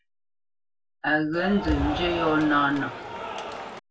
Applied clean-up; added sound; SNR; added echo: none; Cheering; 5 dB; reverberation time 0.2 s.